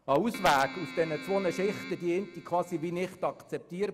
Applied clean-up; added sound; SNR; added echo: none; Keyboard (musical); 14 dB; none.